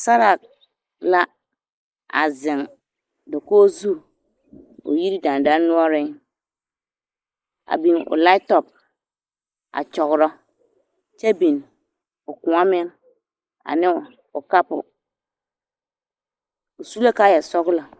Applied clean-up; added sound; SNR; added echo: neural mask model Resemble Enhance denoiser.